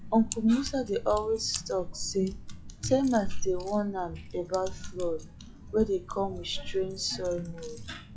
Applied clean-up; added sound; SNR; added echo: classical method log-MMSE.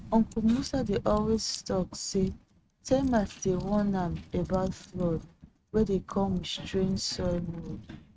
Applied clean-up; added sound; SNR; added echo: neural mask model RNNoise.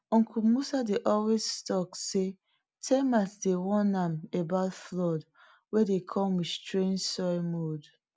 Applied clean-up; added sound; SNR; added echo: none; none; none; none.